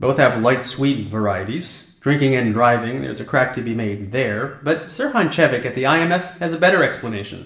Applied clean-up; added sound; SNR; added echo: none; none; none; reverberation time 0.7 s.